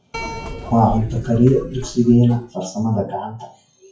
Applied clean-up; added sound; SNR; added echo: classical method WPE with log-MMSE.